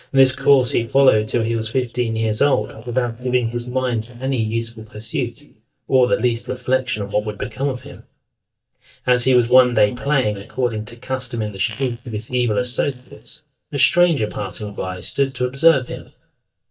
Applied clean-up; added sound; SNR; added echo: neural mask model DeepFilterNet 3.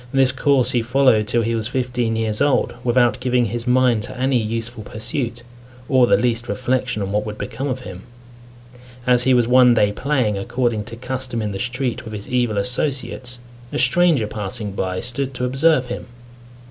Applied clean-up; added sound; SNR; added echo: none; none; none; none.